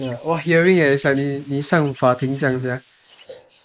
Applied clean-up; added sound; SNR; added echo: neural mask model Resemble Enhance denoiser.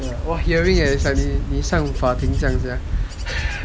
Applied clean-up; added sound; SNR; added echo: none; Wind / Bird / Insect; 4 dB; none.